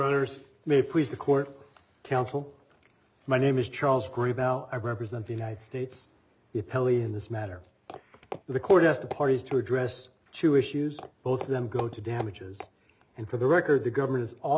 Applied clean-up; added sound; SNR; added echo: none; Walk, footsteps; 15 dB; none.